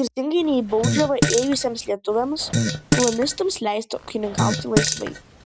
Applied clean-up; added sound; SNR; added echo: none; Fart; 1 dB; none.